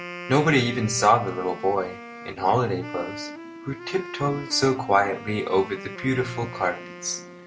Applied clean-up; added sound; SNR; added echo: none; Wind instrument, woodwind instrument; 13 dB; none.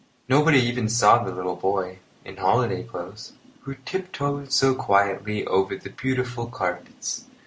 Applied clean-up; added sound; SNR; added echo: none; none; none; none.